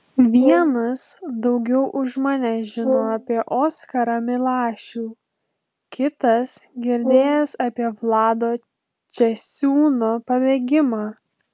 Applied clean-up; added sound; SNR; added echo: none; Brass instrument; 7 dB; none.